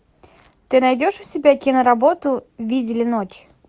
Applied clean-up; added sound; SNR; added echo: none; none; none; none.